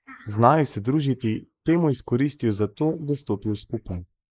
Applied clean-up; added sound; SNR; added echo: neural mask model Resemble Enhance denoiser.